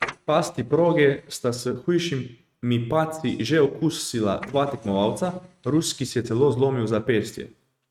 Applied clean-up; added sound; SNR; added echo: neural mask model RNNoise.